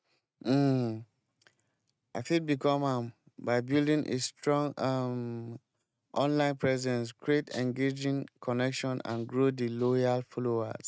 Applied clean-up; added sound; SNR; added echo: neural mask model RNNoise.